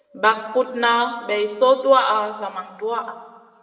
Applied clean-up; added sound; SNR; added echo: none; none; none; reverberation time 1.5 s.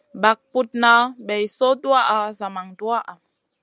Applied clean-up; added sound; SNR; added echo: none; none; none; none.